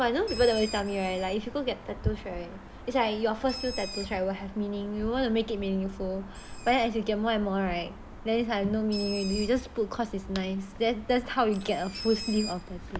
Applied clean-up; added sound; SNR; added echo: none; Bird; 13 dB; none.